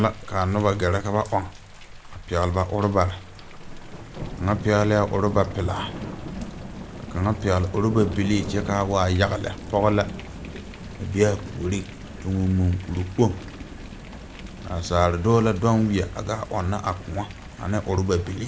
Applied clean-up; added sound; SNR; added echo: none; Thunder / Rain; 12 dB; none.